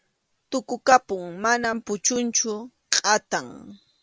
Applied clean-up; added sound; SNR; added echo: none; none; none; none.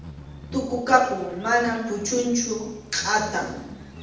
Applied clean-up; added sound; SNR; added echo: none; Insect; 16 dB; reverberation time 0.8 s.